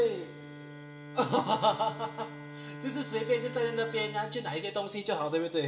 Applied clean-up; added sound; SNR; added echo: none; Bowed string instrument; 13 dB; reverberation time 1.3 s.